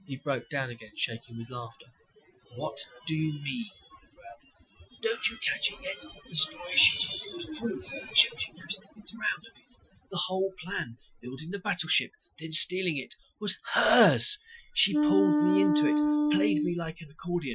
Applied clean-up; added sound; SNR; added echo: classical method Wiener filter.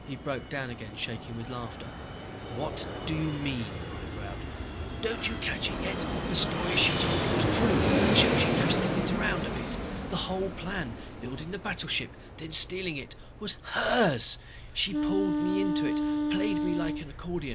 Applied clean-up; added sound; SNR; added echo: none; Fixed-wing aircraft, airplane + Wind instrument, woodwind instrument; -1 dB; none.